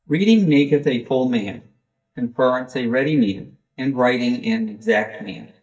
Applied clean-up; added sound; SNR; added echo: neural mask model DeepFilterNet 3.